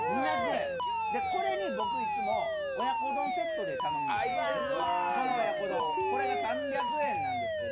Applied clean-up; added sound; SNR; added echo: none; Alarm; -3 dB; none.